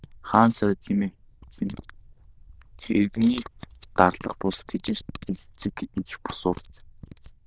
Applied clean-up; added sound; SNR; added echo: neural diffusion model UNIVERSE++.